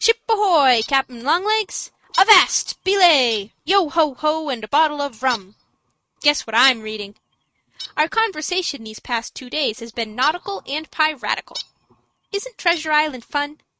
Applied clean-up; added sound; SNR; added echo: neural mask model RNNoise.